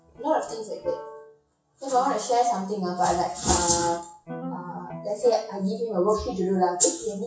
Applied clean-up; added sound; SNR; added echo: classical method WPE with log-MMSE.